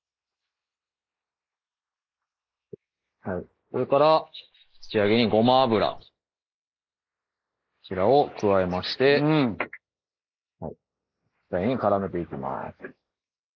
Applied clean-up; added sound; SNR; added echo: neural mask model Resemble Enhance denoiser.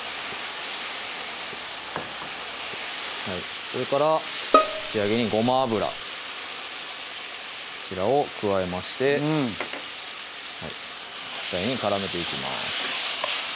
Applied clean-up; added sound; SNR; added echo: none; Bowed string instrument; -1 dB; none.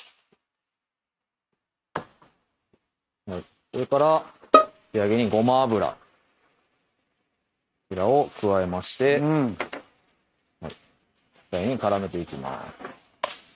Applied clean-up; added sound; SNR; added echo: neural mask model RNNoise.